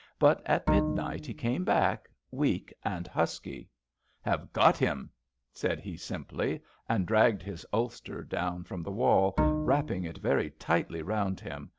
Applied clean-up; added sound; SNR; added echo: none; Bowed string instrument; 2 dB; none.